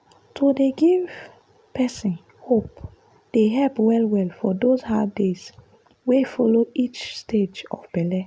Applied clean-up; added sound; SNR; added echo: none; none; none; none.